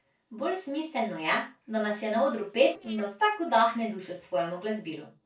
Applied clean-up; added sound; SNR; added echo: neural separator model SepFormer DNS4.